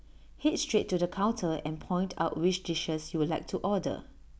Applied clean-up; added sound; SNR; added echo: none; none; none; none.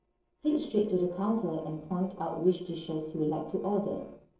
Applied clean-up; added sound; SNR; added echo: neural separator model SepFormer DNS4.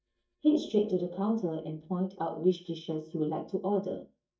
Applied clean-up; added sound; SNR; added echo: neural mask model DeepFilterNet 3.